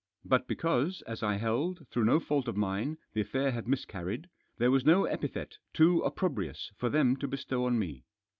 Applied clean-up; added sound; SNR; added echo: none; none; none; none.